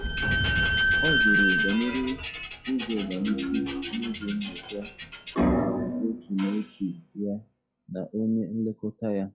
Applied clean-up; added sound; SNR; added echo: classical method log-MMSE.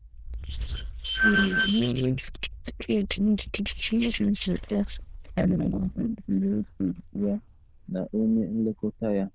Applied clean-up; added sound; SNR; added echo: neural diffusion model UNIVERSE++.